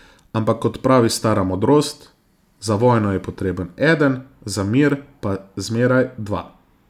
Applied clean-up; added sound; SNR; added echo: none; none; none; none.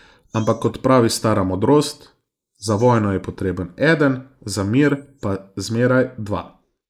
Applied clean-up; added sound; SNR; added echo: neural mask model Resemble Enhance denoiser.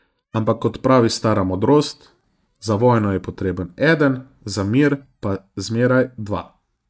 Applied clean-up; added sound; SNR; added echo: neural mask model DeepFilterNet 3.